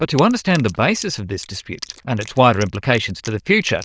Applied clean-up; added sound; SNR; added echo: neural diffusion model UNIVERSE++.